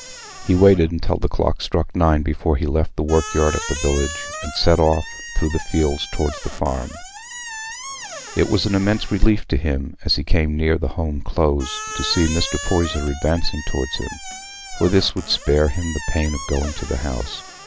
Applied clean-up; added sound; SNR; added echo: none; Squeak; 14 dB; none.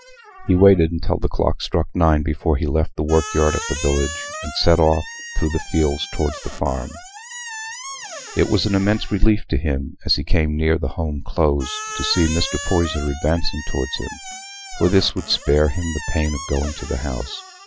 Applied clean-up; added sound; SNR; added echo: classical method Wiener filter.